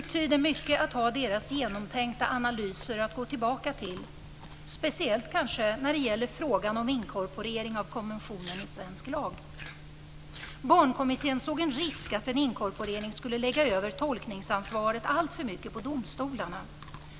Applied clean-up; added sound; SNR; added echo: none; Chewing, mastication; 18 dB; none.